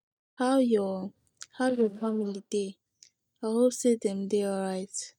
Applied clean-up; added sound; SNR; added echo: neural mask model DeepFilterNet 3.